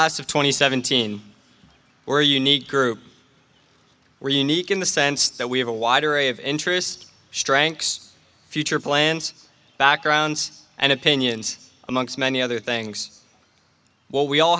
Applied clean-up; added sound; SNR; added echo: none; none; none; none.